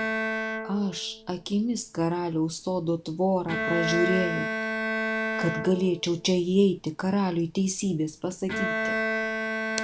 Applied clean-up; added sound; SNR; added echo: none; Bowed string instrument; 4 dB; none.